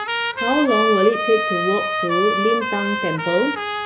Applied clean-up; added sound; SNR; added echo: none; Trumpet; 1 dB; none.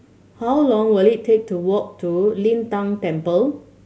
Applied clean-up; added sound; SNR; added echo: none; none; none; none.